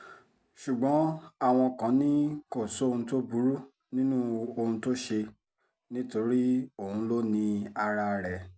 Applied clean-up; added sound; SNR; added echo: none; none; none; none.